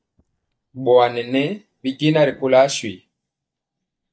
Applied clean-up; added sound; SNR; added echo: neural mask model DeepFilterNet 3.